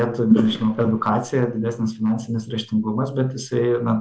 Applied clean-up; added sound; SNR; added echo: neural mask model Resemble Enhance denoiser.